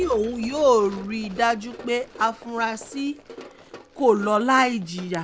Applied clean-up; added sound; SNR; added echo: none; Engine / Vehicle + Run; 19 dB; none.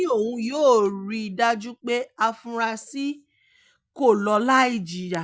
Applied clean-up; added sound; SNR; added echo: none; none; none; none.